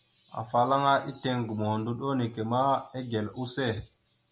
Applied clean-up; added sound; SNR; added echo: none; none; none; none.